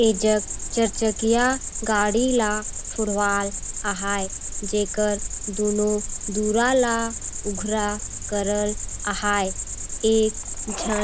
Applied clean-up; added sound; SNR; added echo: none; Cricket; 5 dB; none.